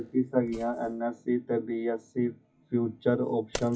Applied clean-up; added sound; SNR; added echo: classical method WPE with log-MMSE.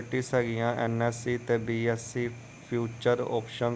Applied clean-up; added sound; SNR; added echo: none; none; none; none.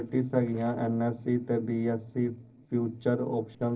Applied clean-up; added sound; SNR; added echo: neural separator model SepFormer DNS4.